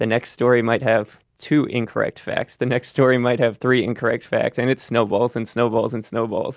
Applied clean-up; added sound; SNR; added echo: none; none; none; none.